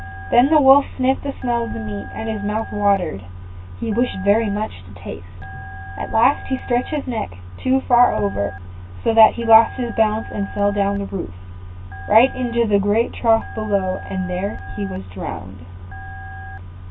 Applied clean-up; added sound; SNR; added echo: none; Telephone; 18 dB; none.